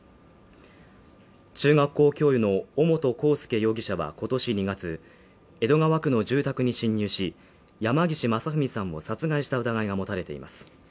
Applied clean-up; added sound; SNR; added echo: none; none; none; none.